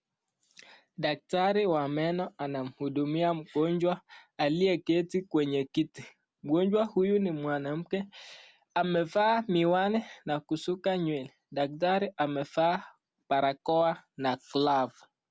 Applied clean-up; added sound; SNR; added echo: none; none; none; none.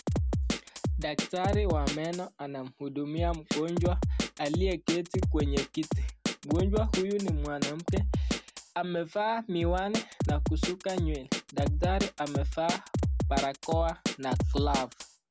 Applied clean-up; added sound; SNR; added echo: none; Drum kit; -2 dB; none.